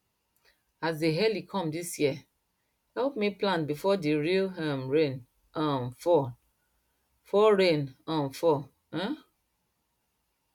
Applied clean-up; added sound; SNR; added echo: none; none; none; none.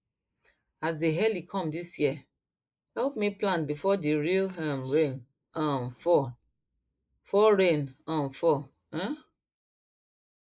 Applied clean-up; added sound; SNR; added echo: neural mask model Resemble Enhance denoiser.